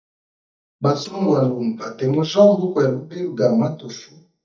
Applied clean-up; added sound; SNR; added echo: neural mask model DeepFilterNet 3.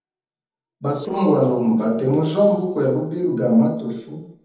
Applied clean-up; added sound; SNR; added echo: neural separator model SepFormer DNS4.